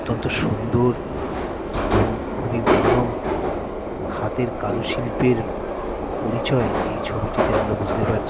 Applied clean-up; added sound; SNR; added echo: none; Subway, metro, underground; -1 dB; none.